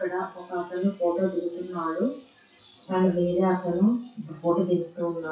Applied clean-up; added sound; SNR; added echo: classical method WPE with log-MMSE.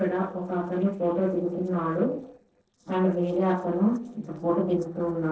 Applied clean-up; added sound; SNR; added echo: neural separator model SepFormer DNS4.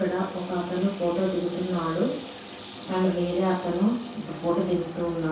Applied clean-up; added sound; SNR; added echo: none; Sink (filling or washing) / Water tap, faucet; 16 dB; reverberation time 0.7 s.